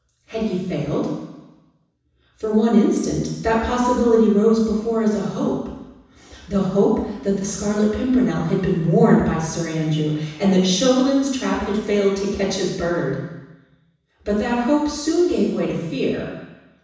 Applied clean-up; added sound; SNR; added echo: none; none; none; reverberation time 1.1 s.